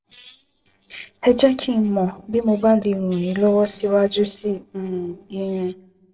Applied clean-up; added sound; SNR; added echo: neural separator model SepFormer DNS4.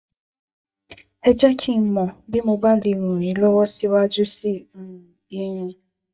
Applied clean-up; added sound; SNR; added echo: neural mask model DeepFilterNet 3.